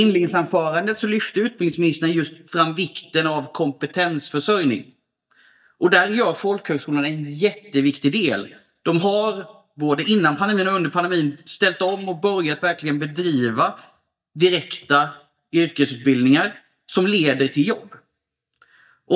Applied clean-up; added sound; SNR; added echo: neural mask model DeepFilterNet 3.